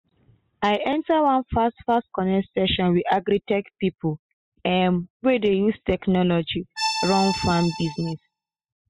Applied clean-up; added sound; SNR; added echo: classical method spectral subtraction.